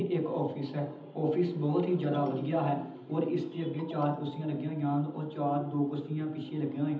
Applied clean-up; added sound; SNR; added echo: none; none; none; reverberation time 0.8 s.